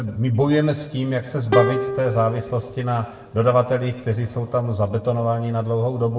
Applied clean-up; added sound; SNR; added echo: none; Plucked string instrument; 6 dB; reverberation time 0.6 s.